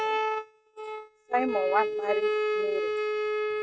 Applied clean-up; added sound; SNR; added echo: neural mask model RNNoise.